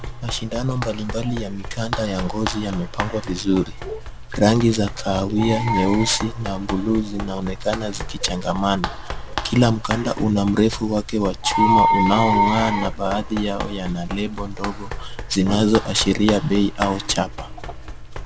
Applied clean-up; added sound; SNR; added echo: none; Run; 9 dB; none.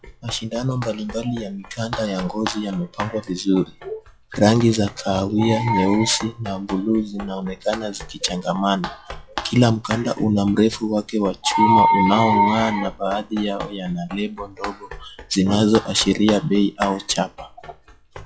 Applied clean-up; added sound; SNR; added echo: classical method log-MMSE.